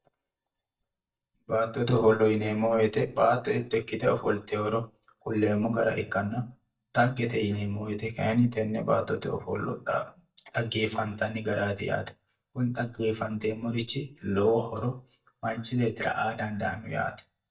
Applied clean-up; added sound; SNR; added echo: neural mask model DeepFilterNet 3.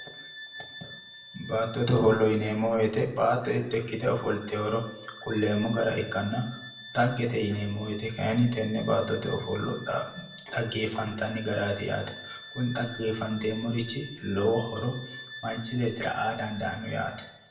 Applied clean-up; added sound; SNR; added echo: none; Bowed string instrument; 16 dB; reverberation time 0.6 s.